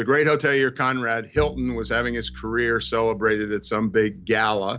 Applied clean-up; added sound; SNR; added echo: none; Bowed string instrument; 16 dB; none.